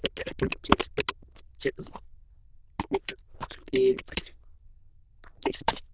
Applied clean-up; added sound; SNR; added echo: neural diffusion model UNIVERSE++.